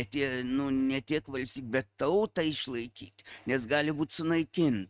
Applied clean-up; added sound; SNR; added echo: neural mask model RNNoise.